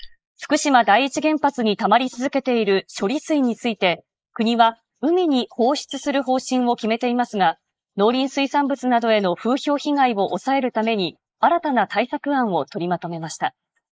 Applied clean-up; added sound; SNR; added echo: neural mask model Resemble Enhance denoiser.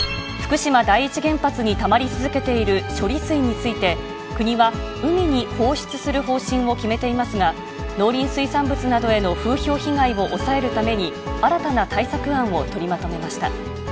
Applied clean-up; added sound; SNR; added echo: none; Bowed string instrument; 16 dB; none.